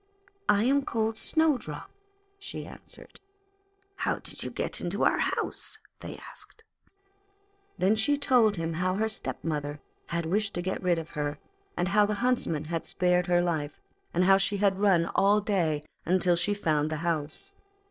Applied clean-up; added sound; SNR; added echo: neural separator model SepFormer DNS4.